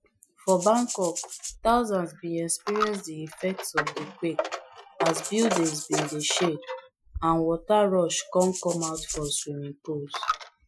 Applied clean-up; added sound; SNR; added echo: classical method Wiener filter.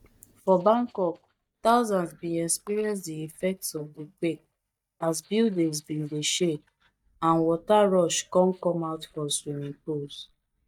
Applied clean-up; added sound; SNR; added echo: neural mask model DeepFilterNet 3.